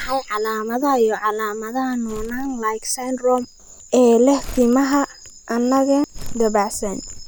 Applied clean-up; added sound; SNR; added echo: none; Crumpling, crinkling; 15 dB; none.